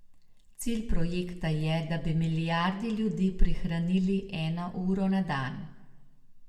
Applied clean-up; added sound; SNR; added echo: none; none; none; reverberation time 0.7 s.